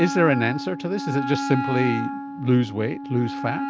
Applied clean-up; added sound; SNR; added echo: none; Wind instrument, woodwind instrument; 6 dB; none.